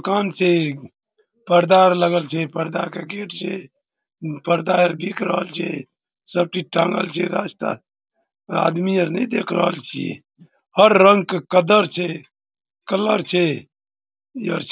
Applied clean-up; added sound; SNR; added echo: none; none; none; none.